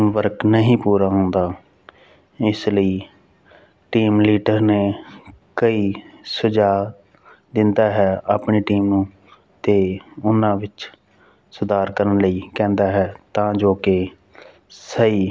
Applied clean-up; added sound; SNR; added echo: none; none; none; none.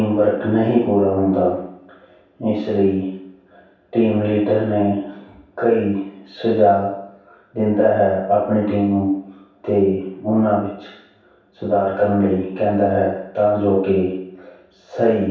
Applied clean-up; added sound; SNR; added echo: none; none; none; reverberation time 0.7 s.